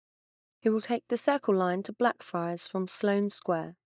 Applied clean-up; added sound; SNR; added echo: neural mask model DeepFilterNet 3.